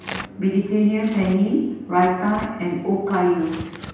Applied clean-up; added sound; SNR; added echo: none; Tearing; 17 dB; reverberation time 0.9 s.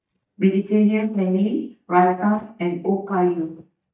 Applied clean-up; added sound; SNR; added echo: neural mask model DeepFilterNet 3.